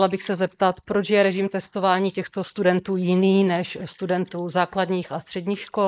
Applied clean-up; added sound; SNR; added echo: neural mask model Resemble Enhance denoiser.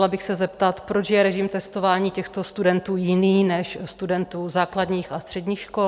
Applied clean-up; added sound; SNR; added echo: none; none; none; none.